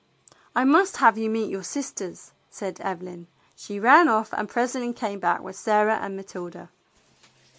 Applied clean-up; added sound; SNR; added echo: none; none; none; none.